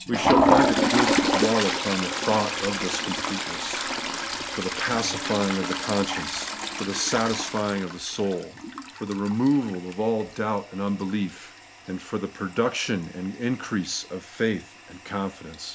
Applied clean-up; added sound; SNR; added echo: none; Toilet flush; 1 dB; none.